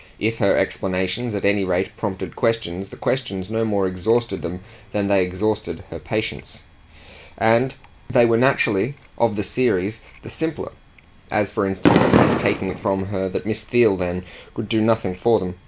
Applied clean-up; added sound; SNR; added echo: none; Fireworks; -4 dB; none.